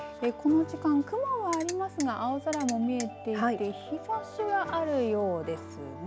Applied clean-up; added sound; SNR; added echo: none; Ratchet, pawl; 13 dB; none.